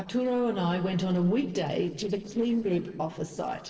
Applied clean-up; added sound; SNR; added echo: neural separator model SepFormer DNS4.